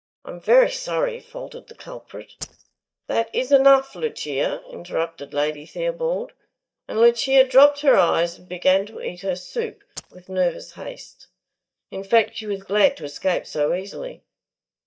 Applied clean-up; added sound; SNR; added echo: neural mask model DeepFilterNet 3.